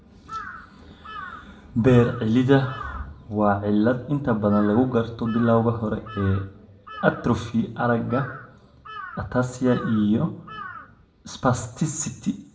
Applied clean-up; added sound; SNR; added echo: none; Bird vocalization, bird call, bird song / Crow; 16 dB; reverberation time 0.5 s.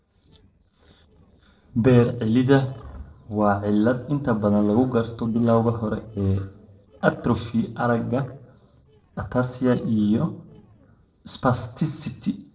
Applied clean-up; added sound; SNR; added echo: neural separator model SepFormer DNS4.